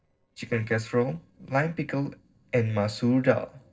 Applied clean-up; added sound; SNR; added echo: neural separator model SepFormer DNS4.